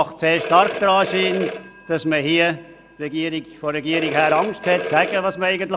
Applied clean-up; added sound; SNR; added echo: none; Telephone; 8 dB; none.